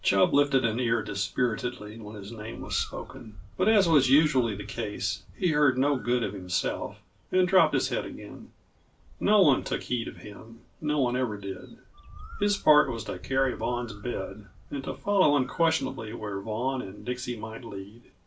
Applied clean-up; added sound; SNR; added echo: none; Bird; 19 dB; reverberation time 0.2 s.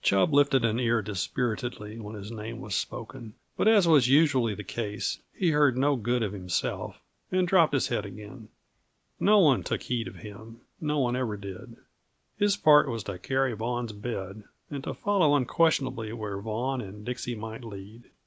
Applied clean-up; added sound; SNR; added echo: none; none; none; none.